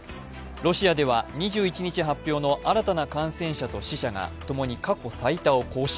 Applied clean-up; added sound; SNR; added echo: none; none; none; none.